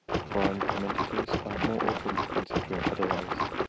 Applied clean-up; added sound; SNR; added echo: none; Water / Splash, splatter; -4 dB; none.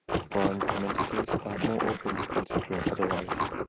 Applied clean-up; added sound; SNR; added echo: neural mask model Resemble Enhance denoiser.